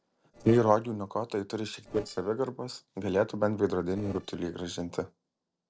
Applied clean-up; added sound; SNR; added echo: neural separator model SepFormer DNS4.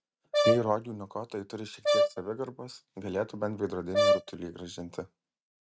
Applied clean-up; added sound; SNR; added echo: neural mask model RNNoise.